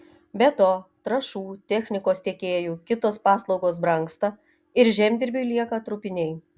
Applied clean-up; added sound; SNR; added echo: none; none; none; none.